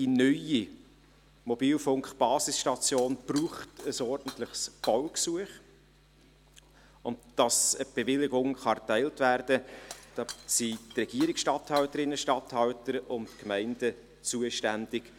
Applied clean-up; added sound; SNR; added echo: none; Shatter; 17 dB; none.